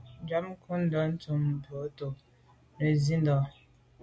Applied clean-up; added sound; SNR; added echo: none; none; none; none.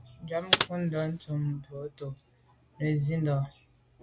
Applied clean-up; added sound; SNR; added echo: none; Computer keyboard; -4 dB; none.